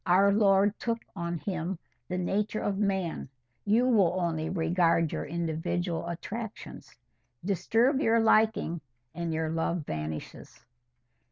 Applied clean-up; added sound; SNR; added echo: none; none; none; none.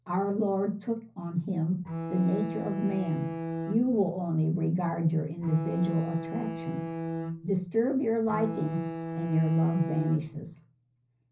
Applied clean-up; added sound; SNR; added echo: none; Bowed string instrument; 6 dB; reverberation time 0.5 s.